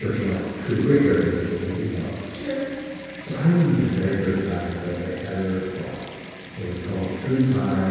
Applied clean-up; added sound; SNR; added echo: none; Bathtub (filling or washing) / Water tap, faucet; 16 dB; reverberation time 2.0 s.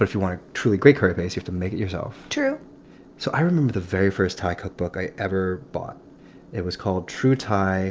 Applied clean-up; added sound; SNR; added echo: none; none; none; none.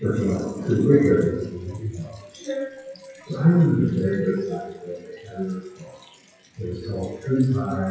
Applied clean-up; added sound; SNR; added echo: classical method WPE with log-MMSE.